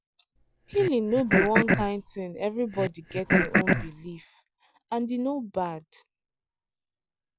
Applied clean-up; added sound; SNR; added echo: none; Cough; -3 dB; none.